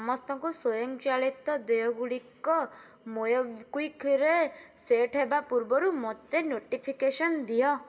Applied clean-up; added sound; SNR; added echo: none; none; none; reverberation time 1.2 s.